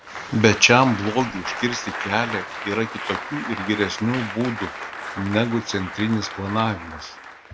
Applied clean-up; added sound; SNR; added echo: none; Applause; 9 dB; none.